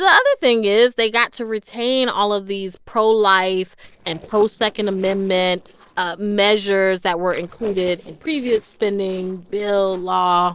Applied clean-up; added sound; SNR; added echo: neural separator model SepFormer DNS4.